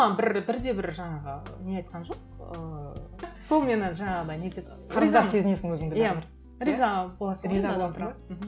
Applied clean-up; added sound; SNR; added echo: none; none; none; none.